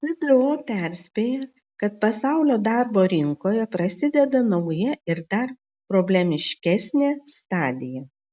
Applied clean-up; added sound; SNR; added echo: none; none; none; none.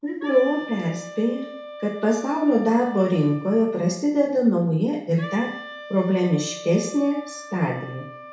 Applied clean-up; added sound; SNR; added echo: none; Wind instrument, woodwind instrument; 16 dB; reverberation time 0.6 s.